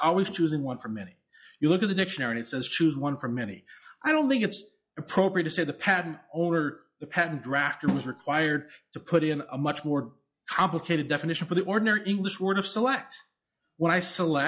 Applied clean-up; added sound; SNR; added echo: classical method log-MMSE.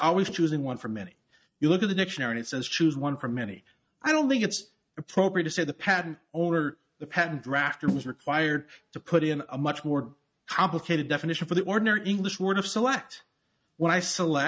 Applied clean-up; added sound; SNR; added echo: neural mask model RNNoise.